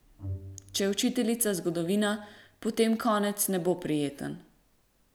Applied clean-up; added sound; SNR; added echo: none; Bowed string instrument; 15 dB; none.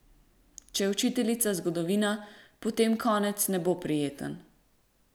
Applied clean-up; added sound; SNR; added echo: none; none; none; none.